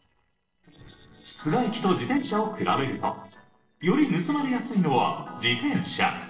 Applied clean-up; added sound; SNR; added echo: neural separator model SepFormer DNS4.